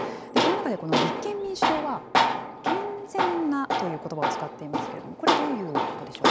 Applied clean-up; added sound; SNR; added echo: none; Tools; -5 dB; none.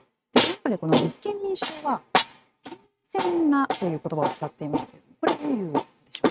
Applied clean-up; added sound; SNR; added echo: neural mask model RNNoise.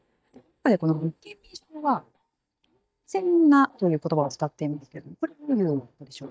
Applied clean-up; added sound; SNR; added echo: neural mask model DeepFilterNet 3.